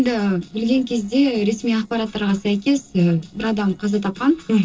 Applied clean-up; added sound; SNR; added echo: neural separator model SepFormer DNS4.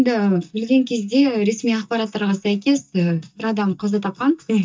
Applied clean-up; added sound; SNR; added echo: neural mask model DeepFilterNet 3.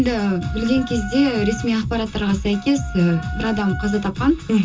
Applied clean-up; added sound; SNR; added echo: none; Wind instrument, woodwind instrument; 16 dB; reverberation time 0.2 s.